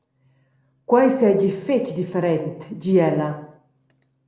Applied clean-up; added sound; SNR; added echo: none; none; none; none.